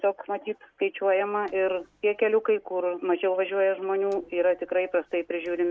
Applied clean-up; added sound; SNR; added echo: none; none; none; none.